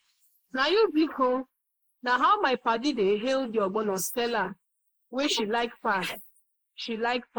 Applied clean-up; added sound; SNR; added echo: neural mask model Resemble Enhance denoiser.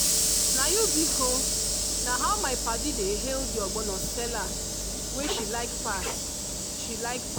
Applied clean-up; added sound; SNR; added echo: none; Sliding door / Hiss; -5 dB; none.